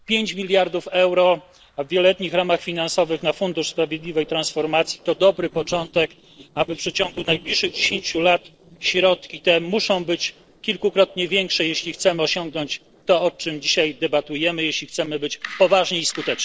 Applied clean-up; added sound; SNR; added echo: neural separator model SepFormer DNS4.